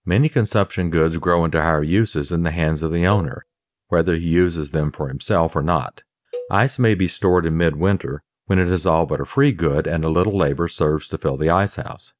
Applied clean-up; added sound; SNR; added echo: none; Cowbell; 19 dB; none.